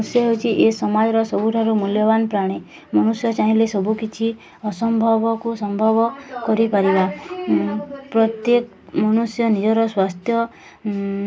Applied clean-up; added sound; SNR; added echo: none; none; none; none.